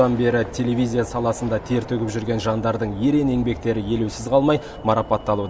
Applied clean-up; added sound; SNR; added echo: none; none; none; none.